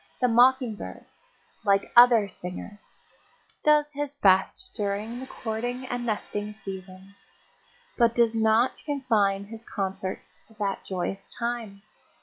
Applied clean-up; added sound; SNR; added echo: classical method log-MMSE.